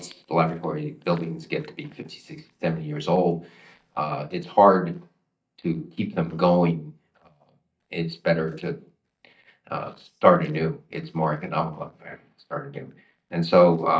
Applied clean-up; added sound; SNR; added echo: neural mask model DeepFilterNet 3.